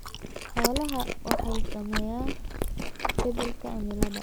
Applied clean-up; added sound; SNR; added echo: none; Chewing, mastication; -5 dB; none.